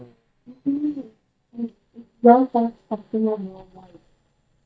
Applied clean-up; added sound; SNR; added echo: neural mask model DeepFilterNet 3.